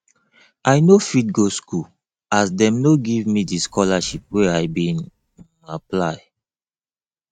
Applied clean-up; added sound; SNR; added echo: neural mask model RNNoise.